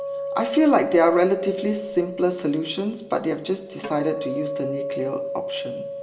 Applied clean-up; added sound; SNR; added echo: none; Acoustic guitar; 7 dB; reverberation time 1.9 s.